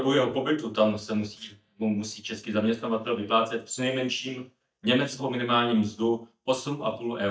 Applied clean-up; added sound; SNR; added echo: neural mask model DeepFilterNet 3.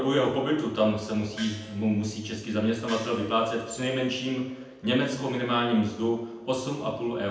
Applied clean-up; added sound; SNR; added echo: none; Gong; 17 dB; reverberation time 0.8 s.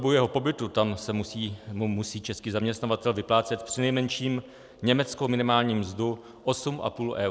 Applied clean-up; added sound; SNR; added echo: none; none; none; none.